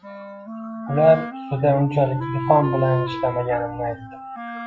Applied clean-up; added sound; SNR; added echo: classical method log-MMSE.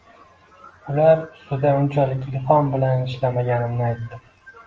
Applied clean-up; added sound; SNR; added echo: none; none; none; none.